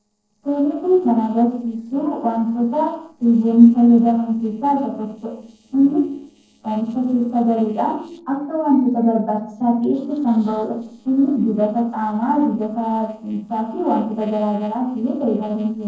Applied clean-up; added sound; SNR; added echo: neural separator model SepFormer DNS4.